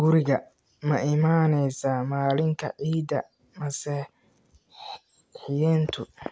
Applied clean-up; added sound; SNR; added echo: none; none; none; none.